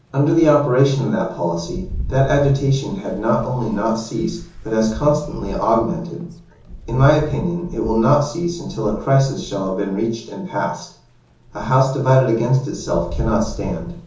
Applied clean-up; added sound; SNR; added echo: none; Rain; 14 dB; reverberation time 1.2 s.